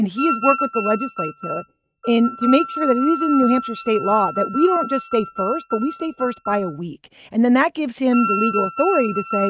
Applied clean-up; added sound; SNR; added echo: neural mask model RNNoise.